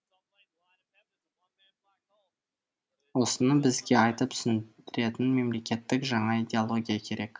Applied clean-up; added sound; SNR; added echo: none; none; none; none.